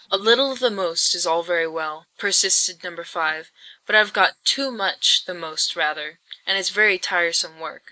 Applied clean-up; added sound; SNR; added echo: neural mask model Resemble Enhance denoiser.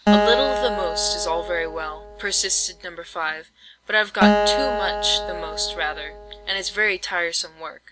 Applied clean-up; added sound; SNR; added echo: none; Acoustic guitar; -1 dB; none.